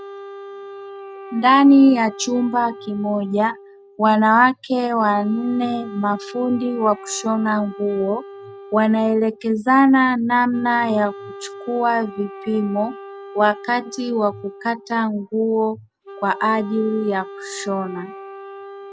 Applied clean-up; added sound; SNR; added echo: none; Wind instrument, woodwind instrument; 17 dB; none.